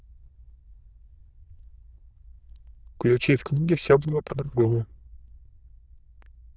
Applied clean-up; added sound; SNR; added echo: neural diffusion model UNIVERSE++.